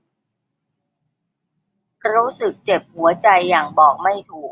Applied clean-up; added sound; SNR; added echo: none; none; none; none.